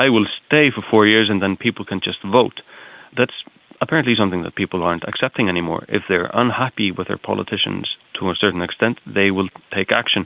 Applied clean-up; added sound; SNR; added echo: none; none; none; none.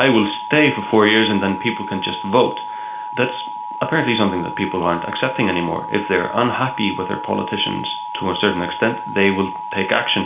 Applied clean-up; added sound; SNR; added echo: none; Alarm; 9 dB; reverberation time 0.4 s.